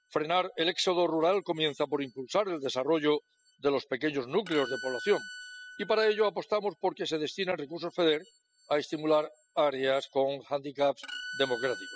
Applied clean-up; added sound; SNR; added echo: classical method spectral subtraction.